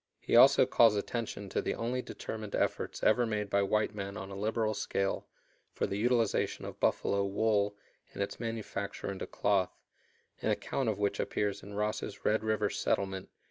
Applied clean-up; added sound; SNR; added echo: none; none; none; none.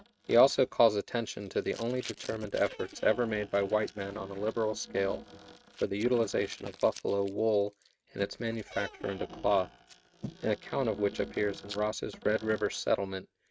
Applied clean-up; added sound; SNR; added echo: neural mask model RNNoise.